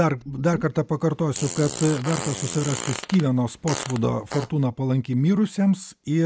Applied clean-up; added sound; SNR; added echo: none; Fart; 10 dB; none.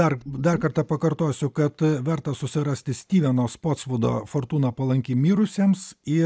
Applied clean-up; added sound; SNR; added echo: none; none; none; none.